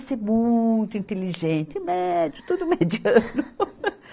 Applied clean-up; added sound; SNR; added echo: none; none; none; none.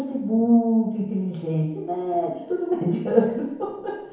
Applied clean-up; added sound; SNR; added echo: none; none; none; reverberation time 1.0 s.